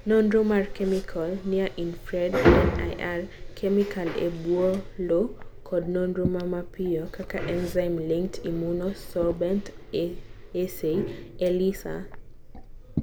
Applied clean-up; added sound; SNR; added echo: none; Liquid; 12 dB; none.